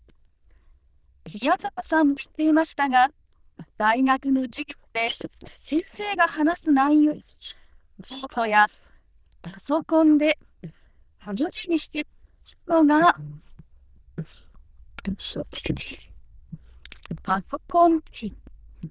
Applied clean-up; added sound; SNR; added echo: neural diffusion model UNIVERSE++.